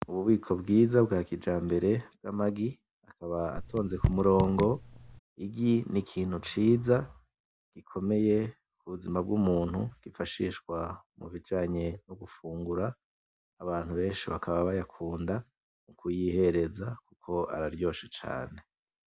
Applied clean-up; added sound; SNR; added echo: none; Raindrop / Drip; 3 dB; none.